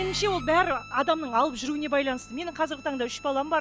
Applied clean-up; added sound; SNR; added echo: none; Microwave oven + Bowed string instrument; 15 dB; none.